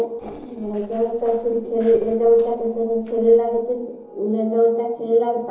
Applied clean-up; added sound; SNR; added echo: neural separator model SepFormer DNS4.